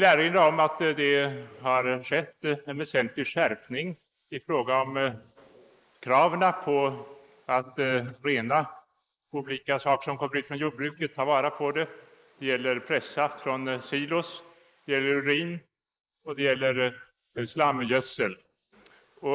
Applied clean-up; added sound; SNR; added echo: neural mask model Resemble Enhance denoiser.